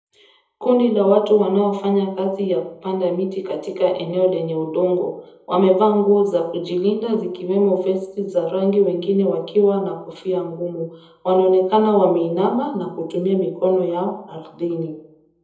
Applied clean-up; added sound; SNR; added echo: none; none; none; reverberation time 0.7 s.